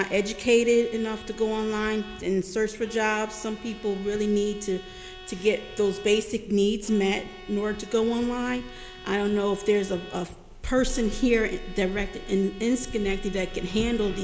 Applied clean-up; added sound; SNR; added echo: none; Bowed string instrument; 19 dB; none.